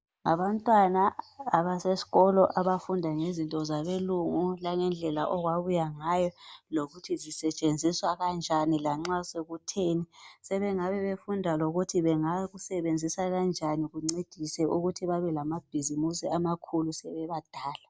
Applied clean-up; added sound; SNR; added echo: none; none; none; none.